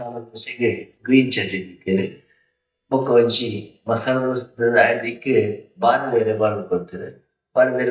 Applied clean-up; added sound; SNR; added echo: neural mask model DeepFilterNet 3.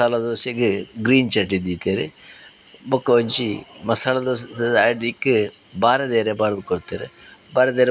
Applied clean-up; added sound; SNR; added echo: none; none; none; none.